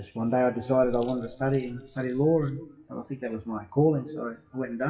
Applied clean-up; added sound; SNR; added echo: classical method WPE with log-MMSE.